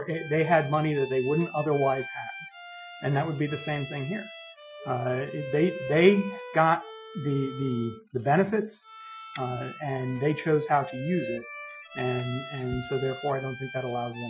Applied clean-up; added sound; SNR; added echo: classical method Wiener filter.